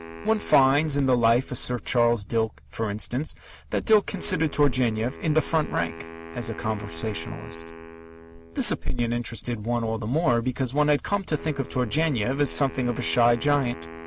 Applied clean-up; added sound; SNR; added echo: none; Wind instrument, woodwind instrument; 17 dB; none.